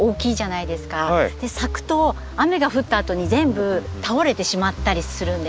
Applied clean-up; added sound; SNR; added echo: none; none; none; none.